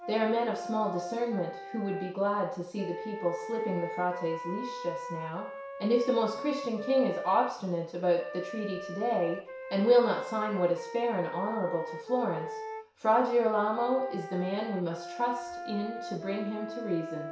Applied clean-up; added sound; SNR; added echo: none; Wind instrument, woodwind instrument; 10 dB; reverberation time 0.6 s.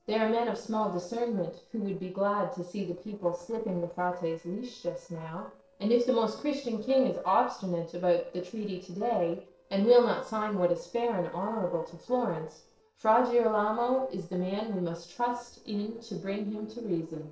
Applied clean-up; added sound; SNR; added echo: neural separator model SepFormer DNS4.